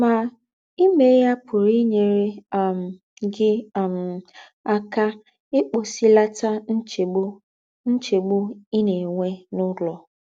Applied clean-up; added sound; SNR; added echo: none; none; none; none.